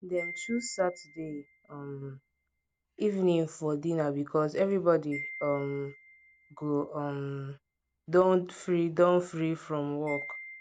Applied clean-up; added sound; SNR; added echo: none; Wind chime; 17 dB; none.